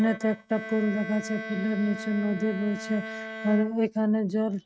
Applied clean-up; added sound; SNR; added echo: neural mask model RNNoise.